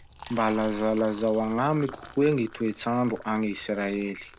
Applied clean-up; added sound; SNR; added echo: none; Liquid; 19 dB; none.